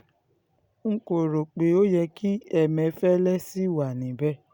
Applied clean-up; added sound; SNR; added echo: none; none; none; none.